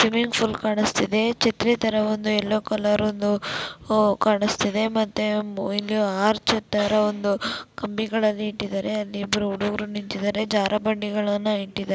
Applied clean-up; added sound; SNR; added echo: none; none; none; none.